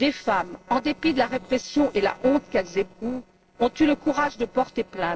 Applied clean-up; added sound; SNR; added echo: neural separator model SepFormer DNS4.